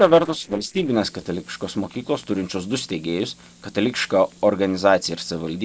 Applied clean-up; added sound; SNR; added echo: neural separator model SepFormer DNS4.